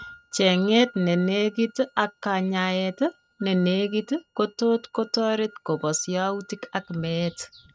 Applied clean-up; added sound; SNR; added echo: neural mask model RNNoise.